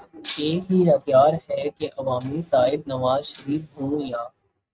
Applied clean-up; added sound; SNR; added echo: neural mask model RNNoise.